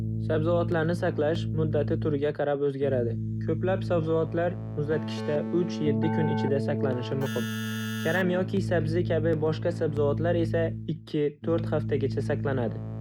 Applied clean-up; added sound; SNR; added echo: none; Keyboard (musical); 3 dB; none.